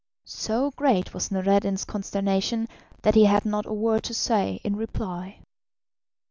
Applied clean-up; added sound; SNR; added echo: none; none; none; none.